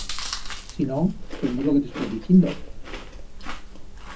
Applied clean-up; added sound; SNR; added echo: none; Chewing, mastication; 7 dB; reverberation time 0.4 s.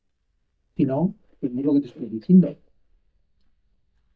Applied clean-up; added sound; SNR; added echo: neural mask model DeepFilterNet 3.